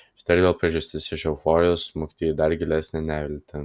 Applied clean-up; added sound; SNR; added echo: none; none; none; none.